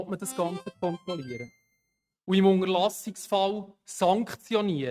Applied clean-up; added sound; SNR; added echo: neural mask model RNNoise.